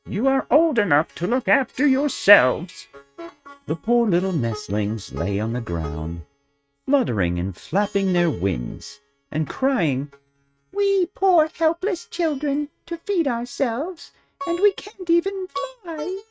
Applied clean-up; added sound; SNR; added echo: neural mask model RNNoise.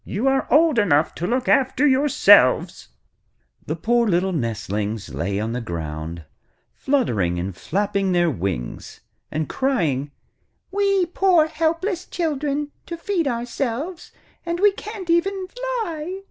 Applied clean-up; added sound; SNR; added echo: none; none; none; none.